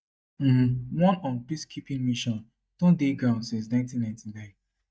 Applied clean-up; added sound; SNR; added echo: neural mask model DeepFilterNet 3.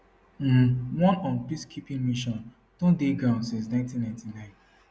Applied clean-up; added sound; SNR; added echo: none; none; none; none.